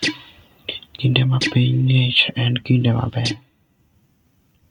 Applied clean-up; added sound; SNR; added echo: neural mask model RNNoise.